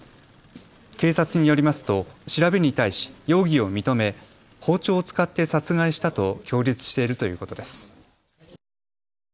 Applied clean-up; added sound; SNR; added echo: none; none; none; none.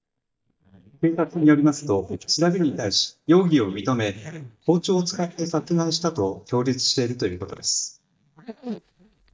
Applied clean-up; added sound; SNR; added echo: neural mask model DeepFilterNet 3.